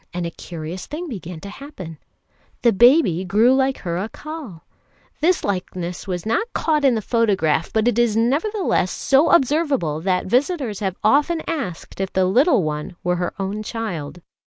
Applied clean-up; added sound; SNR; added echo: none; none; none; none.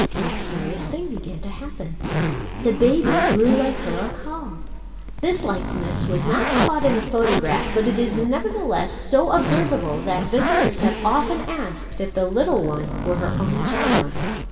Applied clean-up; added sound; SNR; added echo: none; Zipper (clothing); 1 dB; reverberation time 2.4 s.